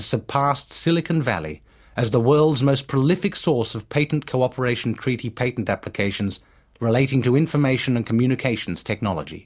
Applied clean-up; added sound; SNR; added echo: none; none; none; none.